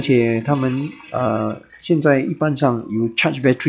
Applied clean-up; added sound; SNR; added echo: classical method log-MMSE.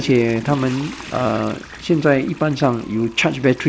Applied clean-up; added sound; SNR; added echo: none; Toilet flush / Water; 17 dB; none.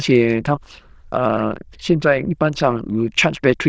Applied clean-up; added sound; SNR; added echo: neural diffusion model UNIVERSE++.